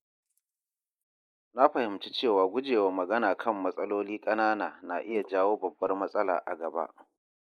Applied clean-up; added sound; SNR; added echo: neural mask model Resemble Enhance denoiser.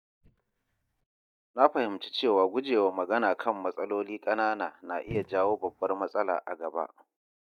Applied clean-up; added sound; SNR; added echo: neural mask model DeepFilterNet 3.